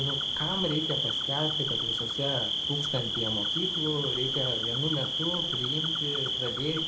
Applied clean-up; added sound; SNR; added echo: none; Cricket; -3 dB; none.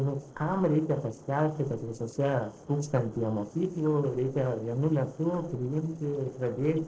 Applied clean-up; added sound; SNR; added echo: neural separator model SepFormer DNS4.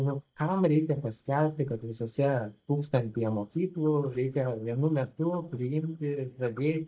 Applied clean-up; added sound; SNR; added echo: neural mask model DeepFilterNet 3.